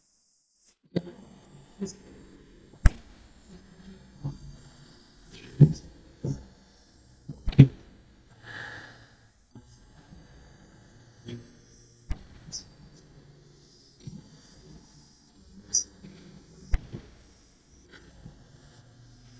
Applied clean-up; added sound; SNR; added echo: neural mask model DeepFilterNet 3.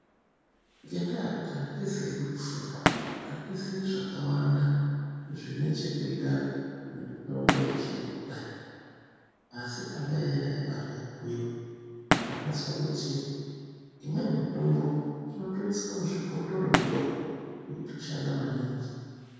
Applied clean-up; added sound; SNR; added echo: none; Fireworks; 6 dB; reverberation time 2.2 s.